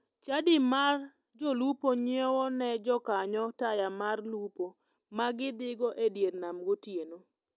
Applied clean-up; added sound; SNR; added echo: none; none; none; none.